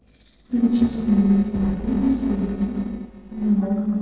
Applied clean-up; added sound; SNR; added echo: neural separator model SepFormer DNS4.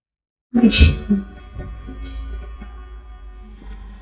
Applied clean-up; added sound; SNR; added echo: neural mask model DeepFilterNet 3.